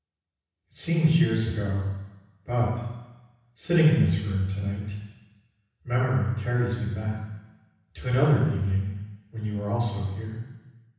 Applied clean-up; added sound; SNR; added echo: none; none; none; reverberation time 1.1 s.